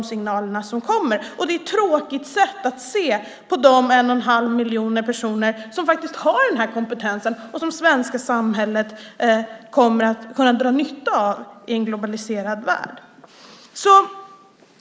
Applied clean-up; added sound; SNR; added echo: none; none; none; none.